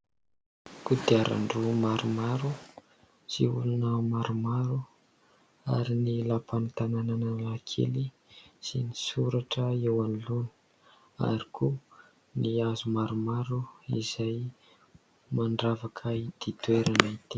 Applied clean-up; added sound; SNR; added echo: none; none; none; none.